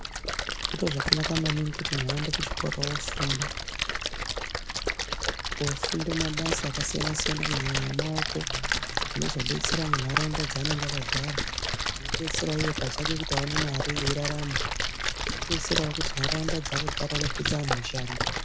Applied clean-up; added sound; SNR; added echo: none; Splash, splatter; -2 dB; none.